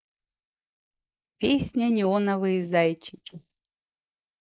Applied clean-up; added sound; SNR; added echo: neural mask model Resemble Enhance denoiser.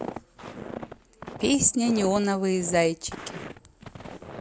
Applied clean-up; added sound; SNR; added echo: none; Walk, footsteps; 12 dB; none.